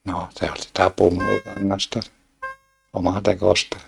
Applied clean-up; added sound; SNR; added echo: neural mask model RNNoise.